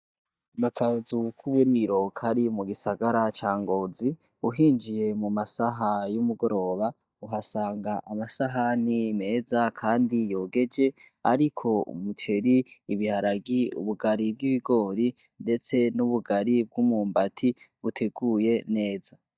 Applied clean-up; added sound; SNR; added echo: neural mask model DeepFilterNet 3.